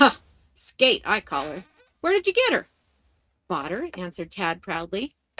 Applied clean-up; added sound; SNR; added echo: neural mask model RNNoise.